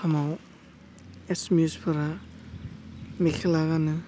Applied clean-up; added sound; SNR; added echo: none; none; none; none.